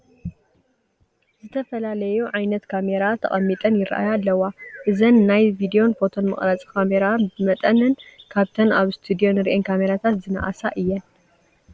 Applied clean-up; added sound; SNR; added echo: none; none; none; none.